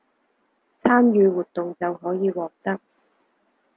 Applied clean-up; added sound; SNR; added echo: none; none; none; none.